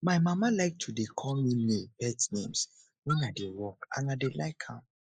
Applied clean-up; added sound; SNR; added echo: neural mask model Resemble Enhance denoiser.